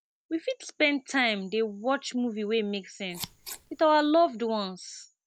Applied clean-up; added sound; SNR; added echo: none; Scissors; 15 dB; none.